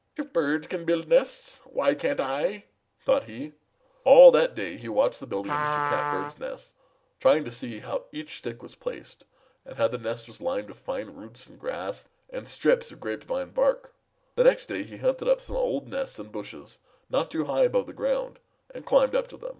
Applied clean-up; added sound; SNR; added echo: none; Trumpet; 6 dB; none.